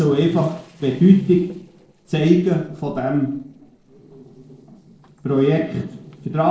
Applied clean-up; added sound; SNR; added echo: neural separator model SepFormer DNS4.